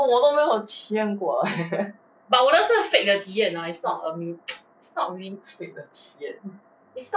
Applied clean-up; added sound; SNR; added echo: none; none; none; none.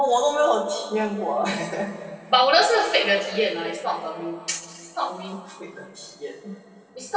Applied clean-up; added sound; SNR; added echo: none; none; none; reverberation time 2.5 s.